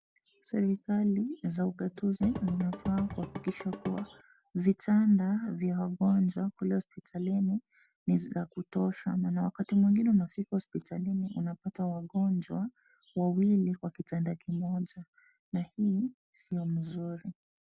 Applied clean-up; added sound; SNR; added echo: none; Drum / Drum kit; 10 dB; none.